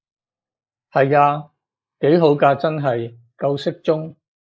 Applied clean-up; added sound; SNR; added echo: neural mask model Resemble Enhance denoiser.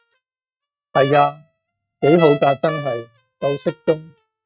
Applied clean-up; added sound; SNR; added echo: neural mask model RNNoise.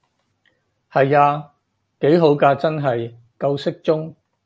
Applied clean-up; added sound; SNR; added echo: none; none; none; none.